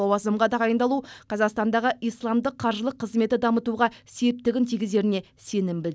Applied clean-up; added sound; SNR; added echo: none; none; none; none.